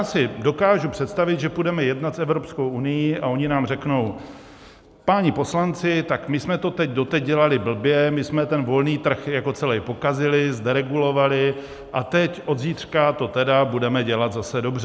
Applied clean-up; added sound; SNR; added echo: none; none; none; none.